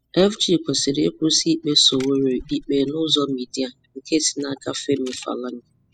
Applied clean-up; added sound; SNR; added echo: classical method spectral subtraction.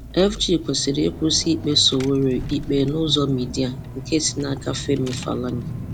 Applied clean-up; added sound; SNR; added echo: none; Engine / Car; 10 dB; none.